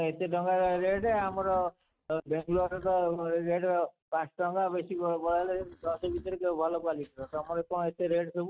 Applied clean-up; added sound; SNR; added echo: neural mask model RNNoise.